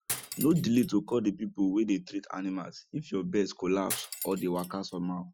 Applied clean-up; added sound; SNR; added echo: classical method Wiener filter.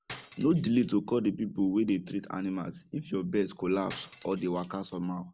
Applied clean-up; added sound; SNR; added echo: none; Cutlery, silverware; 11 dB; none.